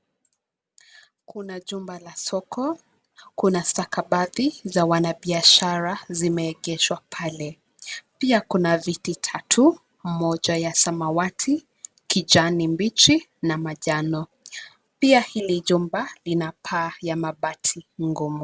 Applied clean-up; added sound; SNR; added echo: none; none; none; none.